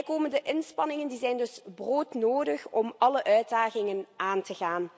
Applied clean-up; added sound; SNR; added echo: none; none; none; none.